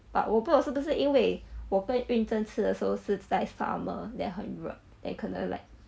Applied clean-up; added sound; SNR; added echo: none; none; none; none.